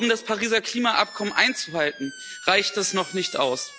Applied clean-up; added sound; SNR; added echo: none; Squeak; 17 dB; none.